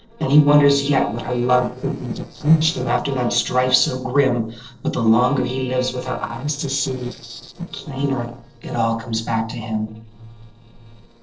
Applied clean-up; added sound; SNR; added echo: neural separator model SepFormer DNS4.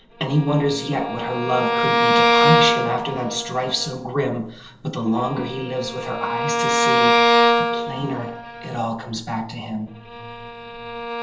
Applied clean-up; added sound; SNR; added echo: none; Bowed string instrument; -3 dB; reverberation time 1.2 s.